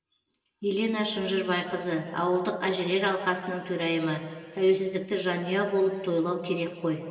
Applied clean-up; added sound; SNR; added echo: none; none; none; reverberation time 2.0 s.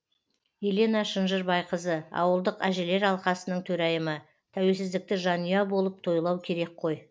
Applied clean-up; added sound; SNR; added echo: none; none; none; none.